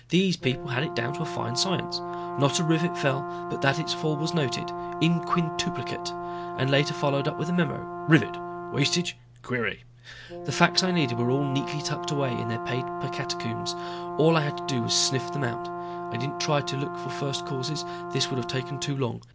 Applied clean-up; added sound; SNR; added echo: none; Brass instrument; 7 dB; none.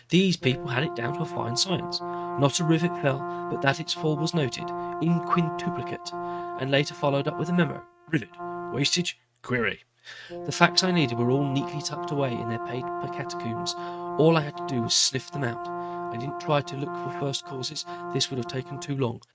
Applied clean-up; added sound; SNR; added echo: neural mask model RNNoise.